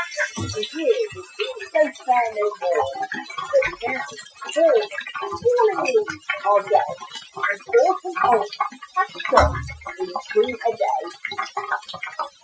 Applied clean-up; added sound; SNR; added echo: classical method Wiener filter.